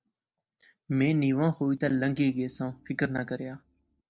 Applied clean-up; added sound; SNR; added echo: neural separator model SepFormer DNS4.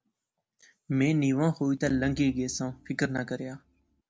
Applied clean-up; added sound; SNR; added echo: none; Organ; 18 dB; none.